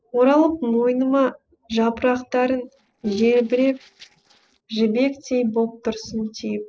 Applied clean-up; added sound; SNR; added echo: neural separator model SepFormer DNS4.